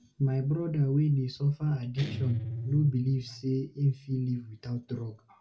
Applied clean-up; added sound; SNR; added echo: none; Guitar; 12 dB; reverberation time 0.2 s.